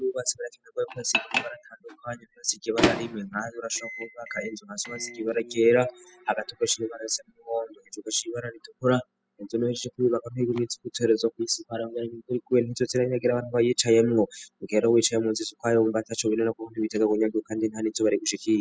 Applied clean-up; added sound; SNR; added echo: classical method spectral subtraction.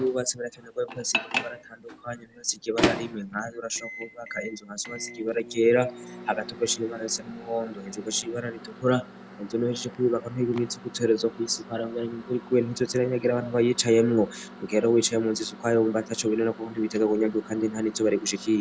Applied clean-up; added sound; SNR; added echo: none; Microwave oven; 11 dB; none.